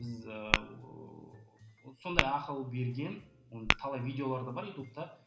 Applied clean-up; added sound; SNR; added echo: none; Tap / Glass; -2 dB; reverberation time 1.1 s.